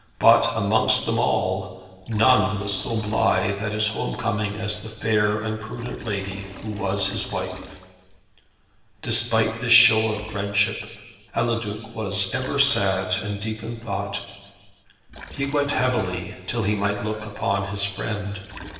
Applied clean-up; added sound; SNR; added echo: none; Liquid; 19 dB; reverberation time 1.4 s.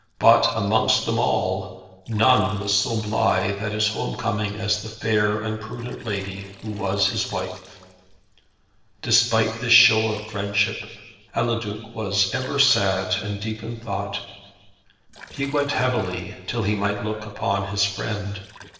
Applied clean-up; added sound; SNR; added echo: neural separator model SepFormer DNS4.